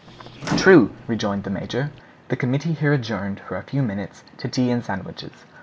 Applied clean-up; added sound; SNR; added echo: none; Microwave oven; 12 dB; none.